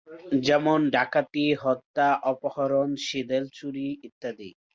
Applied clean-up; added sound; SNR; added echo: none; none; none; none.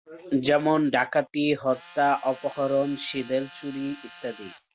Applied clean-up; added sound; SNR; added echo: none; Tools; 19 dB; none.